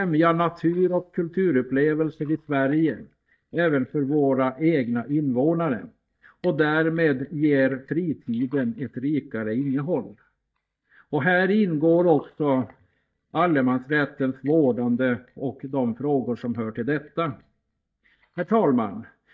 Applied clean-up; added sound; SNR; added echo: neural mask model DeepFilterNet 3.